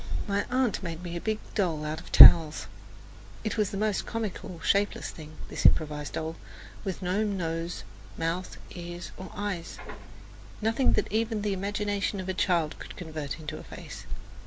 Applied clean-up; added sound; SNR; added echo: none; none; none; none.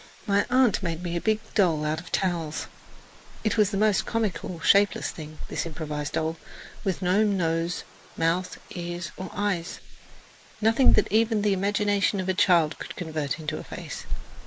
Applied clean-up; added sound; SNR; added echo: neural mask model Resemble Enhance denoiser.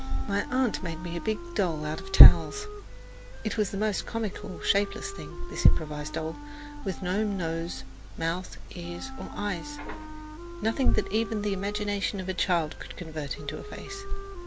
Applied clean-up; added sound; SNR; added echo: none; Wind instrument, woodwind instrument; 17 dB; none.